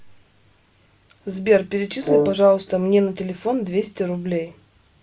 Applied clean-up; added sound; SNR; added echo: none; Brass instrument; 1 dB; none.